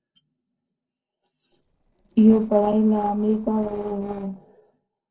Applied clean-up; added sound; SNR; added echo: neural separator model SepFormer DNS4.